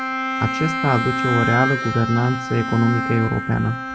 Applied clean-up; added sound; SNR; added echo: none; Bowed string instrument; 3 dB; none.